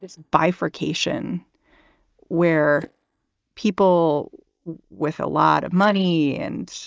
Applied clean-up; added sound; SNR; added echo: neural mask model DeepFilterNet 3.